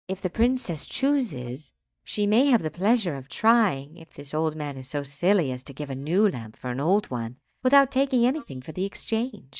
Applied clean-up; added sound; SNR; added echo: neural mask model DeepFilterNet 3.